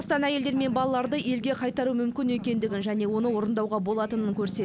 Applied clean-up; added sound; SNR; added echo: none; Purr; 12 dB; none.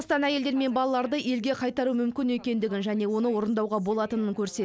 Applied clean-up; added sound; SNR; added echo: none; none; none; none.